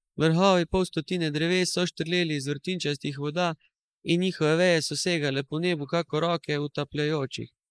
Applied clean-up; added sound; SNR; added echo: neural mask model Resemble Enhance denoiser.